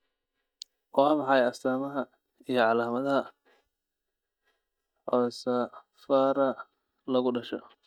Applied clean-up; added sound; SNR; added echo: neural mask model DeepFilterNet 3.